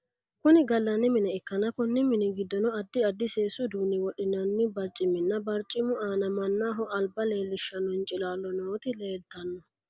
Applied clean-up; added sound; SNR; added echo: none; none; none; none.